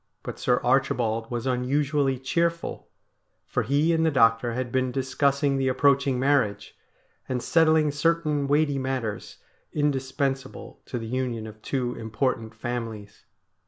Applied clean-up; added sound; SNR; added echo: none; none; none; none.